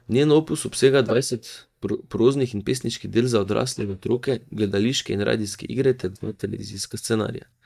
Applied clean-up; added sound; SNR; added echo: neural mask model DeepFilterNet 3.